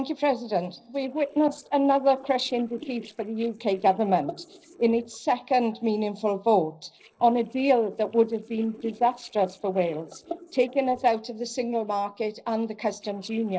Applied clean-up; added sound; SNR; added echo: neural separator model SepFormer DNS4.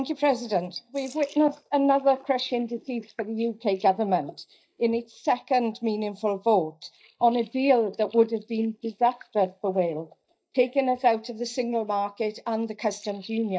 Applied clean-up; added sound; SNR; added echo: neural mask model DeepFilterNet 3.